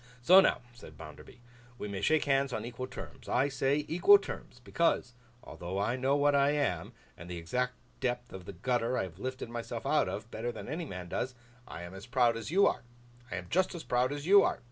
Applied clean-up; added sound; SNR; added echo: none; none; none; none.